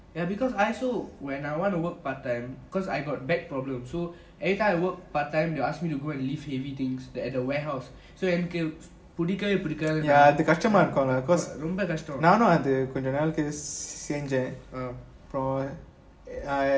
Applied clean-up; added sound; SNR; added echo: none; none; none; reverberation time 0.7 s.